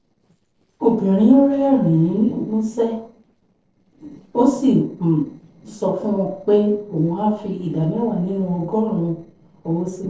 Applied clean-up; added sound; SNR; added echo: neural separator model SepFormer DNS4.